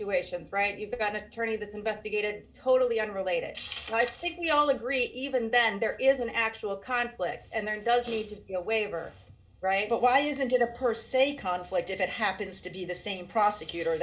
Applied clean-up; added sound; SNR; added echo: none; none; none; reverberation time 0.2 s.